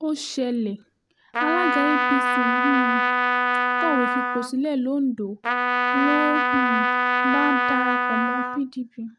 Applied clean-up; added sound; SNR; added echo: none; Trumpet; -4 dB; none.